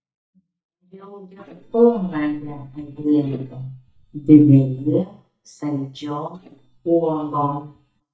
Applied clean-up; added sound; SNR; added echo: neural mask model DeepFilterNet 3.